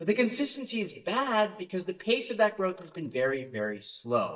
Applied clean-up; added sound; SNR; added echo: neural mask model DeepFilterNet 3.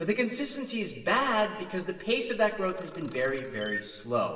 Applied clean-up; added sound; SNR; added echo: none; Camera; 13 dB; reverberation time 1.4 s.